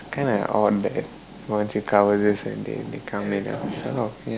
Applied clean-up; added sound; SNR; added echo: none; none; none; none.